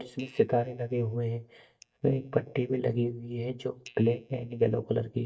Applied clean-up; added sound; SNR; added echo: neural mask model DeepFilterNet 3.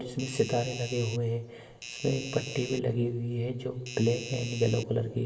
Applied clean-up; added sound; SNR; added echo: none; Doorbell; 12 dB; reverberation time 1.2 s.